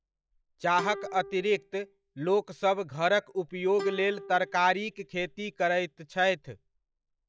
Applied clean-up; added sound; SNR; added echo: classical method log-MMSE.